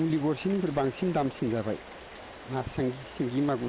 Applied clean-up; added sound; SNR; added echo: none; Rain; 15 dB; none.